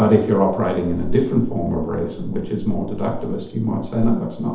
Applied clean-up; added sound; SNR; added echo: none; Cricket / Frog; 8 dB; reverberation time 2.2 s.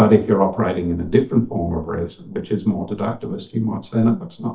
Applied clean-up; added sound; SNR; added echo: neural mask model DeepFilterNet 3.